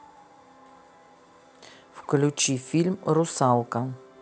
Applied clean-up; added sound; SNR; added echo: none; none; none; none.